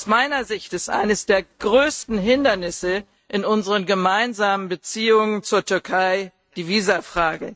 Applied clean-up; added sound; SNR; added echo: neural mask model RNNoise.